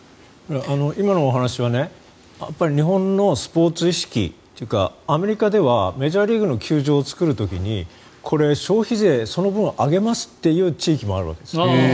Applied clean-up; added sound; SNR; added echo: none; none; none; none.